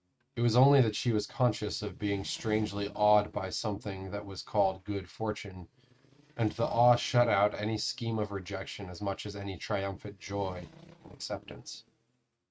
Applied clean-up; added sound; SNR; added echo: neural mask model RNNoise.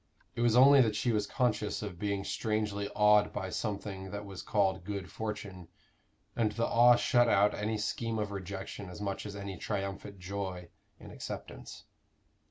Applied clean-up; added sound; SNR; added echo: none; none; none; none.